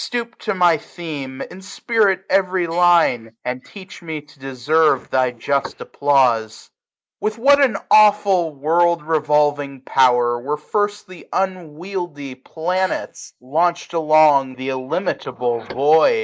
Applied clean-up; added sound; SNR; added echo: neural mask model Resemble Enhance denoiser.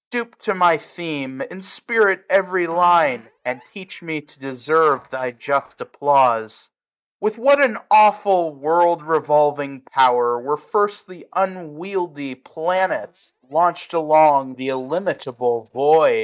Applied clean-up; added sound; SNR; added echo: neural mask model DeepFilterNet 3.